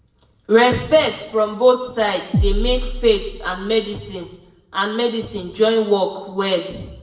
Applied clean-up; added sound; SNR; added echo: none; Bass drum; 4 dB; reverberation time 1.0 s.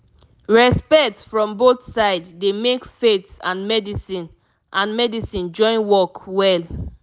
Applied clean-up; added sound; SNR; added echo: none; none; none; none.